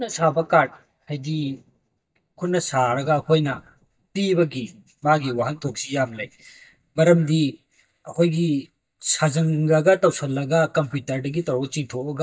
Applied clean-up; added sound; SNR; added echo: neural mask model DeepFilterNet 3.